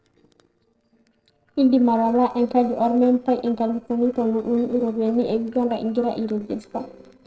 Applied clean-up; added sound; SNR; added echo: neural separator model SepFormer DNS4.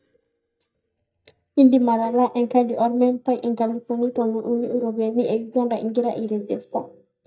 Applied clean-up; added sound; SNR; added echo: neural mask model DeepFilterNet 3.